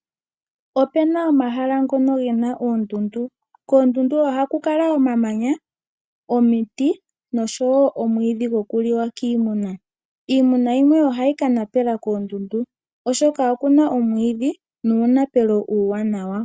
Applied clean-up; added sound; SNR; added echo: none; none; none; none.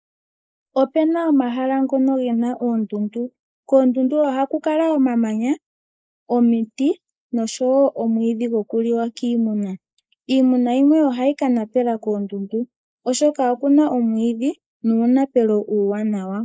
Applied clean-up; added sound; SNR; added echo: neural mask model Resemble Enhance denoiser.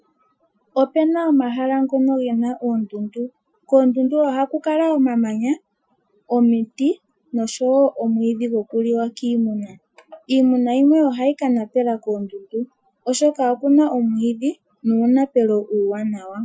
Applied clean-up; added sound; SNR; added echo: classical method Wiener filter.